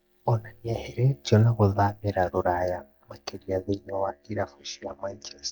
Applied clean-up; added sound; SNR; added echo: neural mask model DeepFilterNet 3.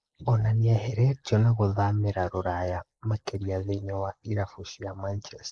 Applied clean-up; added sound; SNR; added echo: neural mask model Resemble Enhance denoiser.